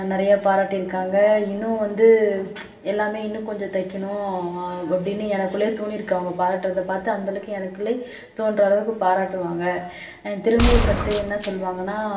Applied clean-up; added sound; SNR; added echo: none; Gunshot, gunfire; 0 dB; reverberation time 0.7 s.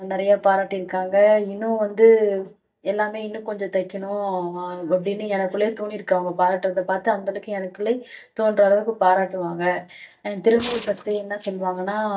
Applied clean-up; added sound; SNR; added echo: neural mask model DeepFilterNet 3.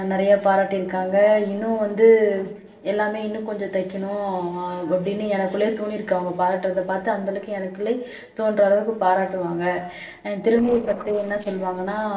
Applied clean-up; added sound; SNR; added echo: neural separator model SepFormer DNS4.